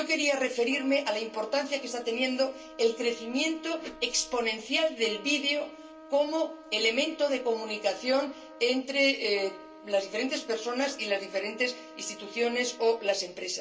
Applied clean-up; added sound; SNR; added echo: none; Trumpet; 19 dB; reverberation time 0.3 s.